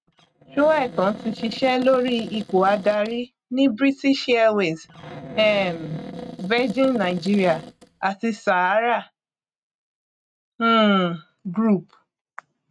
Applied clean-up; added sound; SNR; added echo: neural mask model RNNoise.